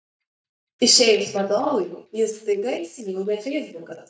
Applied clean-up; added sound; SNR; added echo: neural mask model DeepFilterNet 3.